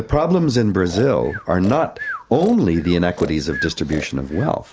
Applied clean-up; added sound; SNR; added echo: none; Breathing; 15 dB; none.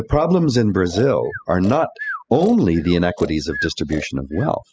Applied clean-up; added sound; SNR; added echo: classical method spectral subtraction.